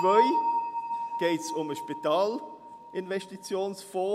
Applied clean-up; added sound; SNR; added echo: none; Bell; 2 dB; none.